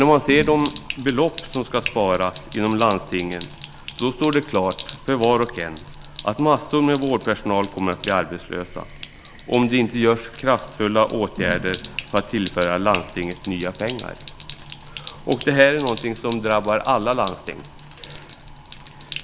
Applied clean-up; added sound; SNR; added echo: none; Sink (filling or washing); 12 dB; none.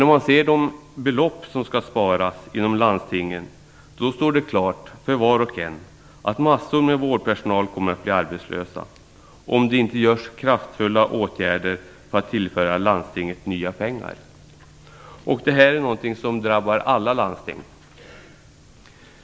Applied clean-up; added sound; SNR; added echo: none; none; none; none.